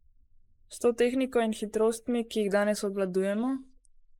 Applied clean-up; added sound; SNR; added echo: neural mask model Resemble Enhance denoiser.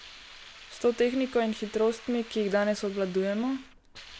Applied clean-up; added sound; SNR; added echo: none; Hiss; 19 dB; none.